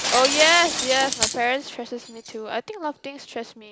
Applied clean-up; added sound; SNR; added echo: none; Coin (dropping) + Shatter; 4 dB; none.